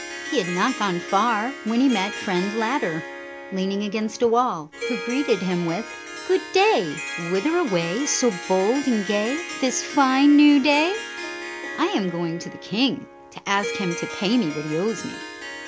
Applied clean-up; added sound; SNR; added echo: none; Harp; 11 dB; none.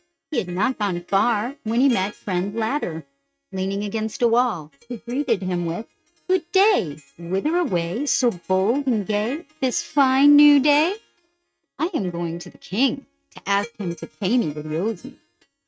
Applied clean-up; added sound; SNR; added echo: neural mask model RNNoise.